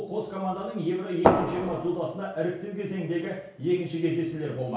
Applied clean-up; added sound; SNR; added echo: none; Fireworks; -5 dB; reverberation time 0.6 s.